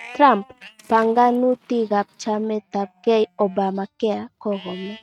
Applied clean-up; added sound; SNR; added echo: neural mask model RNNoise.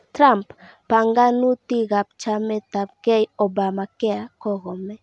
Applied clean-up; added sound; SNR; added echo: none; none; none; none.